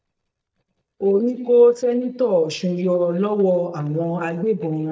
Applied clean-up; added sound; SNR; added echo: neural mask model DeepFilterNet 3.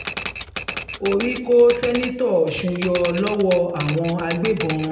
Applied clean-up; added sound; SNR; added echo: none; Typewriter; 9 dB; reverberation time 0.7 s.